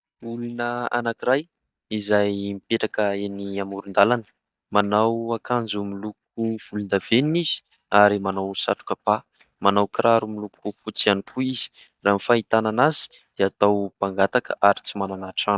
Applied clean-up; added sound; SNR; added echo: neural mask model DeepFilterNet 3.